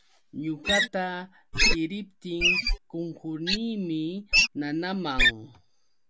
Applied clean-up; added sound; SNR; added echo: none; Wild animals; -4 dB; none.